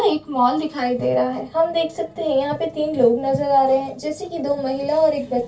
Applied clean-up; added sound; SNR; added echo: none; none; none; reverberation time 0.2 s.